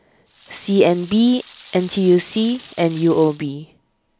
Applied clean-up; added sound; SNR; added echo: none; Rain; 19 dB; none.